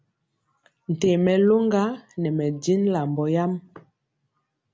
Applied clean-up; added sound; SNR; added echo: none; none; none; none.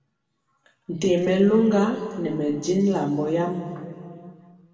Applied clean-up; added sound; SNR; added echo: none; none; none; reverberation time 2.1 s.